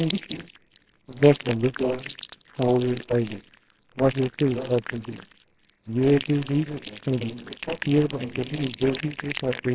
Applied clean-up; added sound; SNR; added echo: neural separator model SepFormer WHAMR!.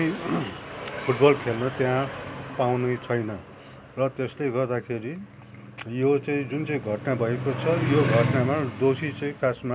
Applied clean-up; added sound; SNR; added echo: none; none; none; none.